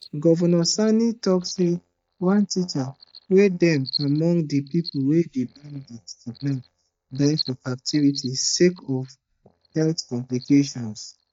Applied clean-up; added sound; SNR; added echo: neural mask model DeepFilterNet 3.